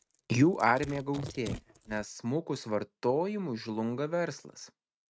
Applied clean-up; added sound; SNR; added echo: neural mask model RNNoise.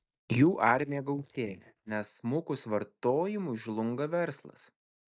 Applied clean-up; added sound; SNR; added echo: neural mask model DeepFilterNet 3.